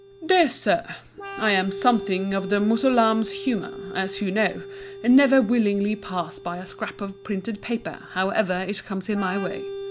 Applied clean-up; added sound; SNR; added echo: none; Organ; 13 dB; none.